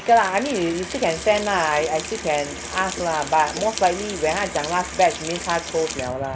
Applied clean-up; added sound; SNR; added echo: none; Sink (filling or washing) / Water tap, faucet; 10 dB; none.